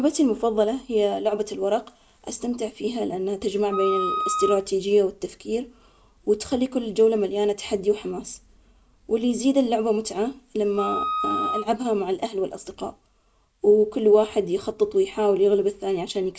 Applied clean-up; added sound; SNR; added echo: none; Wind instrument, woodwind instrument; 3 dB; none.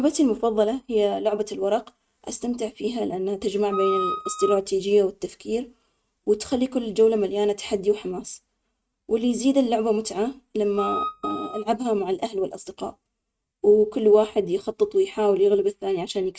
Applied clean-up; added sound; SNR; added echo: neural mask model RNNoise.